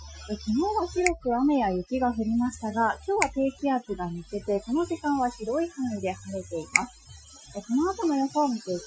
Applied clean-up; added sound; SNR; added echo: classical method Wiener filter.